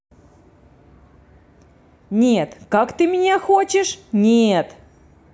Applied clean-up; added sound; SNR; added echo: none; none; none; none.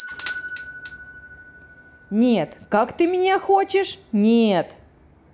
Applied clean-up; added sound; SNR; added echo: none; Bell / Doorbell; 1 dB; none.